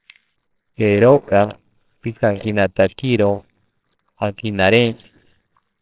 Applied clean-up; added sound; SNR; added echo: neural separator model SepFormer WHAMR!.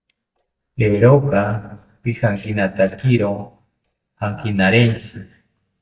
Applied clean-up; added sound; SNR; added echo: neural mask model DeepFilterNet 3.